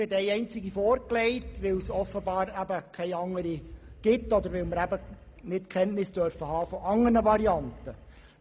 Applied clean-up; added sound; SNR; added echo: none; Animal; 16 dB; none.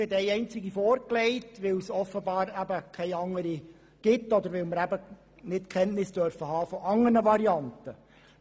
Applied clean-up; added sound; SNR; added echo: none; none; none; none.